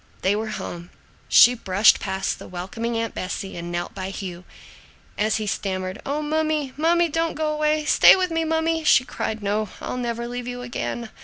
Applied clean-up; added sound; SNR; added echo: none; none; none; none.